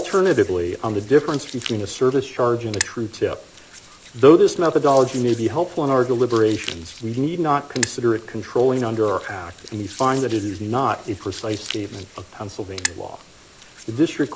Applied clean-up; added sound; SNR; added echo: none; Hands; 15 dB; none.